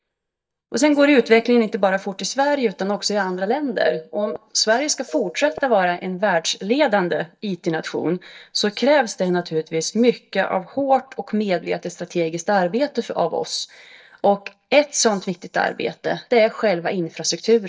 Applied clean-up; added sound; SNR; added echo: neural mask model DeepFilterNet 3.